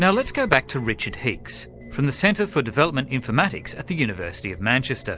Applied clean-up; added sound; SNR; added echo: none; none; none; none.